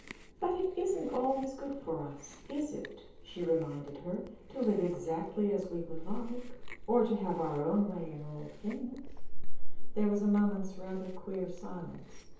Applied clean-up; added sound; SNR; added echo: none; Chewing, mastication; -1 dB; reverberation time 0.7 s.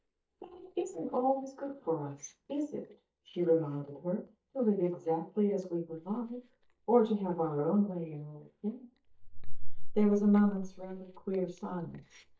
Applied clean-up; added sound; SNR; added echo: neural mask model DeepFilterNet 3.